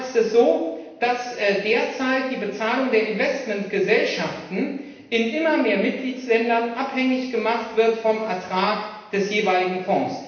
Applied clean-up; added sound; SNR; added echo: none; none; none; reverberation time 0.9 s.